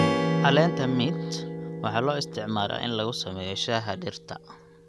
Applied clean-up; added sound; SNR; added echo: none; Strum; 2 dB; none.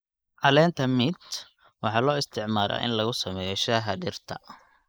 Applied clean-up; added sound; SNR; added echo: neural mask model Resemble Enhance denoiser.